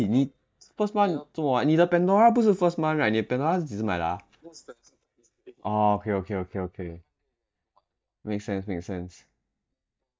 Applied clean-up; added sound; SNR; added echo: neural mask model DeepFilterNet 3.